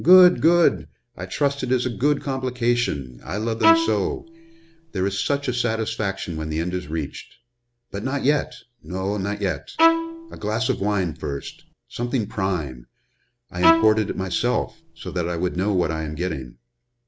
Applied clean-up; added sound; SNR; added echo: none; Bowed string instrument; 2 dB; none.